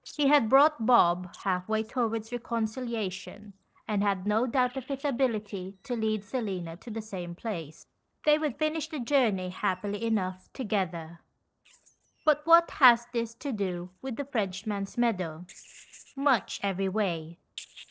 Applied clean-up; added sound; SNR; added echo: neural separator model SepFormer DNS4.